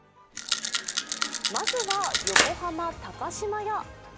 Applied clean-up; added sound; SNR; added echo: none; Splash, splatter + Rattle; -4 dB; none.